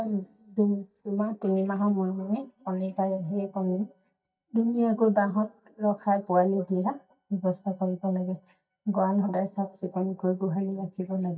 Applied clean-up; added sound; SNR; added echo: neural mask model DeepFilterNet 3.